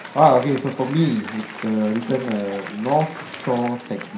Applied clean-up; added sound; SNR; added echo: none; Applause; 15 dB; reverberation time 0.5 s.